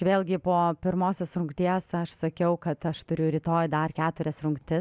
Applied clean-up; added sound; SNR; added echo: none; none; none; none.